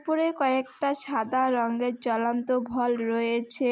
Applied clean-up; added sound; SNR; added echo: none; none; none; none.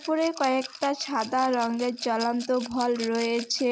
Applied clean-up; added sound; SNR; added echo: none; Rattle / Glass; 15 dB; none.